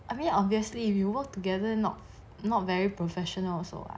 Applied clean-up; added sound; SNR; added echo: none; none; none; none.